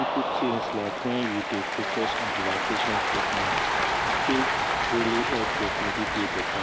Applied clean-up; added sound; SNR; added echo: none; Cheering; -5 dB; none.